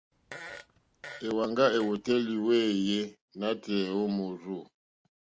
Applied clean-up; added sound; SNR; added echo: none; Fart; 18 dB; none.